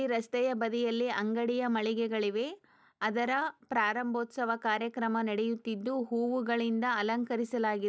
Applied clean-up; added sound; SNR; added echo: none; none; none; none.